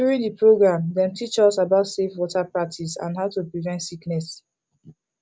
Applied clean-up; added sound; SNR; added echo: none; none; none; none.